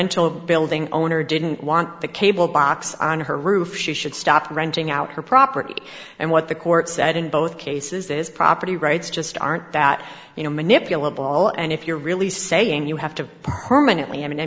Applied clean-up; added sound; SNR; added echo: none; none; none; none.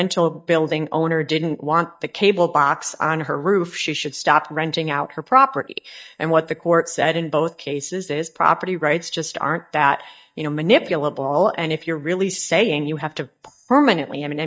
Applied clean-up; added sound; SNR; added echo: neural mask model DeepFilterNet 3.